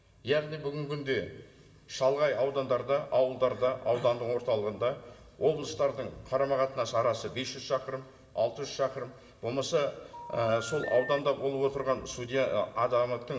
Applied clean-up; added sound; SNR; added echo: none; Telephone; 12 dB; reverberation time 2.5 s.